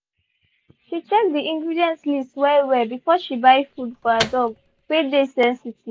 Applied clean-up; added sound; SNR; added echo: none; Microwave oven; 11 dB; none.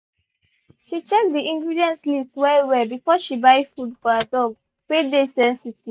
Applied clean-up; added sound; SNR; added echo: neural mask model RNNoise.